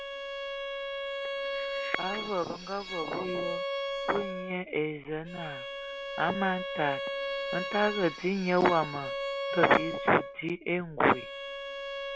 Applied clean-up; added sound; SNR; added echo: none; Bowed string instrument; 5 dB; none.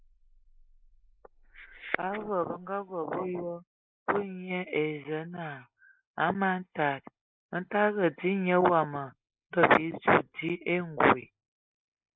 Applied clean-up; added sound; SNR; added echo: neural mask model Resemble Enhance denoiser.